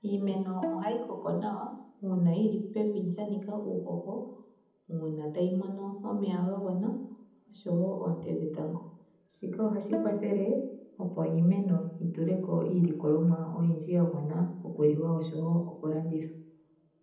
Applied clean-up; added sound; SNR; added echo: none; Bowed string instrument; 11 dB; reverberation time 0.8 s.